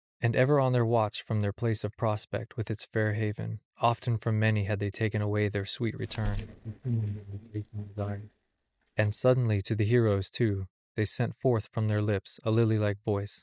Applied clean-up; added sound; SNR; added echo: neural mask model DeepFilterNet 3.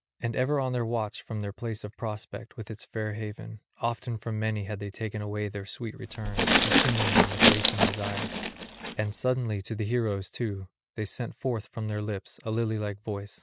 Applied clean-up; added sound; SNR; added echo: none; Glass; -5 dB; none.